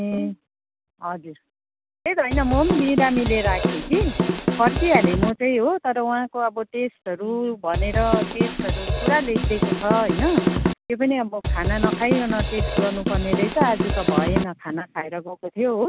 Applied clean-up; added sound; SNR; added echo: none; Drum / Drum kit; -2 dB; none.